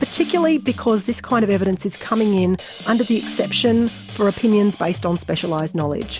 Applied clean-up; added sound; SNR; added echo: none; Drum kit + Ringtone; 14 dB; none.